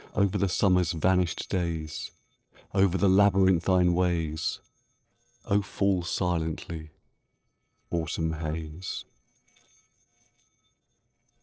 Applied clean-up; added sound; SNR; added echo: neural separator model SepFormer DNS4.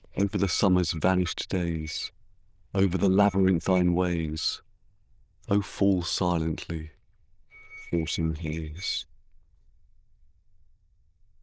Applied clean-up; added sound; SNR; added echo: neural diffusion model UNIVERSE++.